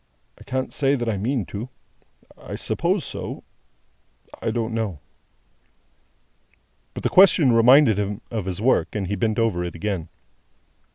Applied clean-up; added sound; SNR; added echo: none; none; none; none.